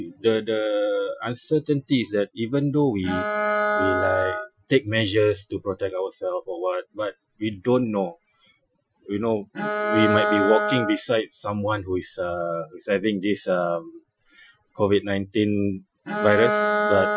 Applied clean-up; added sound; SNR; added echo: classical method Wiener filter.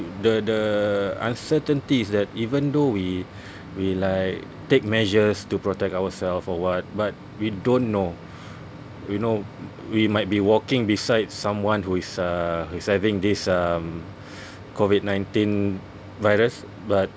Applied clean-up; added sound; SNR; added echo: none; none; none; none.